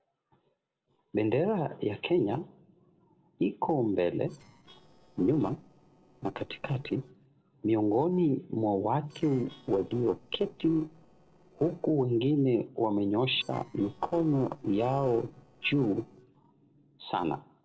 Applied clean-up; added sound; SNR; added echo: neural separator model SepFormer DNS4.